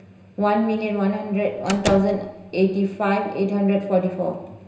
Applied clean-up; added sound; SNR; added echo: none; Slam; 9 dB; reverberation time 0.9 s.